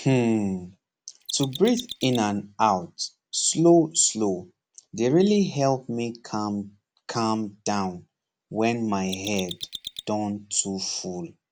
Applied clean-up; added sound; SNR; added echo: none; Mechanisms; 13 dB; none.